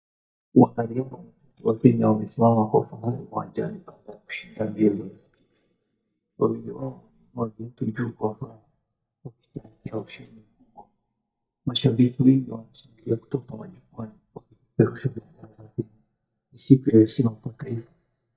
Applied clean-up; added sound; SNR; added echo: neural mask model DeepFilterNet 3.